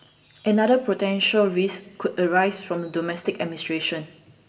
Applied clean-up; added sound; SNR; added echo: none; Wind chime; 20 dB; reverberation time 1.9 s.